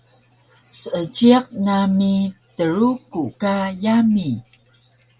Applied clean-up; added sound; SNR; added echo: none; none; none; none.